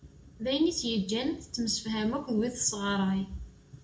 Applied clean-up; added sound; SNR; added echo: none; none; none; reverberation time 0.3 s.